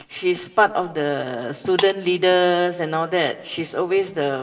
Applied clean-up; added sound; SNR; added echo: none; Shatter; 17 dB; reverberation time 1.7 s.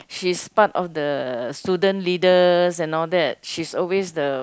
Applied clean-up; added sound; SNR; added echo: none; none; none; none.